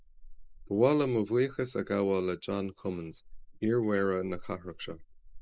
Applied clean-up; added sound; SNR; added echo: neural mask model Resemble Enhance denoiser.